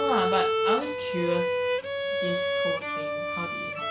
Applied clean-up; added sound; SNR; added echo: none; Bowed string instrument; -5 dB; none.